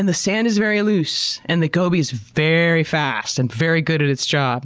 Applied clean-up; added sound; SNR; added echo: none; none; none; none.